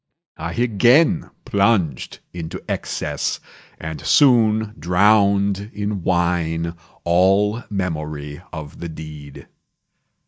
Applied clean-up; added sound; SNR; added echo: neural mask model DeepFilterNet 3.